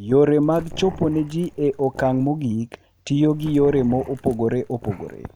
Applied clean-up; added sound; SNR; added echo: none; Growling; 18 dB; none.